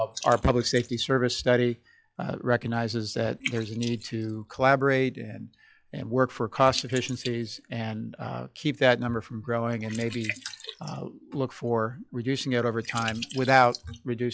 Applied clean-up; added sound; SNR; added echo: classical method log-MMSE.